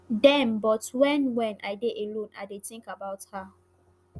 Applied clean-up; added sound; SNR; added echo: none; none; none; none.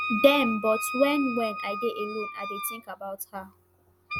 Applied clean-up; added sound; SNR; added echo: none; Wind instrument, woodwind instrument; 6 dB; none.